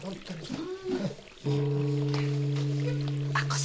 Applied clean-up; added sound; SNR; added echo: none; Sink (filling or washing) / Water; 19 dB; none.